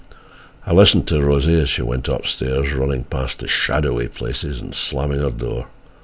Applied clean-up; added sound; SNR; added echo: none; none; none; none.